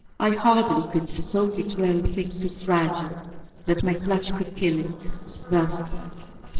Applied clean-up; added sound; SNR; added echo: neural separator model SepFormer DNS4.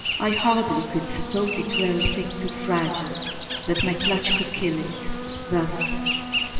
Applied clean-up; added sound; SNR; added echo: none; Insect; 3 dB; reverberation time 2.5 s.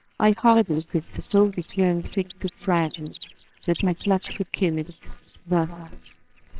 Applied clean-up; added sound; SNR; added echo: neural separator model SepFormer WHAMR!.